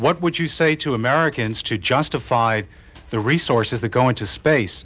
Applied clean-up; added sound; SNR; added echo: none; none; none; none.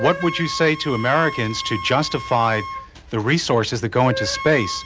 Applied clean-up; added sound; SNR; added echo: none; Wind instrument, woodwind instrument; 11 dB; none.